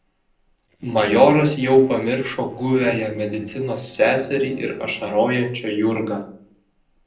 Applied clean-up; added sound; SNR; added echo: neural separator model SepFormer DNS4.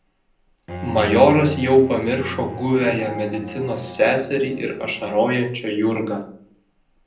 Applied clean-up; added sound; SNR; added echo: none; Bowed string instrument; 15 dB; reverberation time 0.6 s.